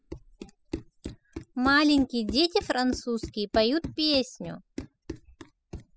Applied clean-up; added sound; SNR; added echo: classical method spectral subtraction.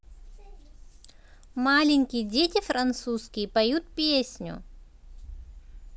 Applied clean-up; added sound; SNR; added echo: none; none; none; none.